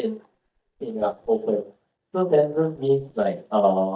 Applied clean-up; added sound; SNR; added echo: neural mask model DeepFilterNet 3.